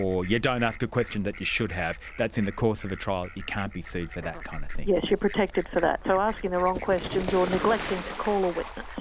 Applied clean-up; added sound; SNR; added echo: none; Fowl; 9 dB; none.